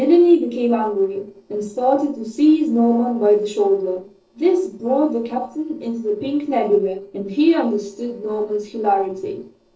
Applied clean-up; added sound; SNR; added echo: neural separator model SepFormer DNS4.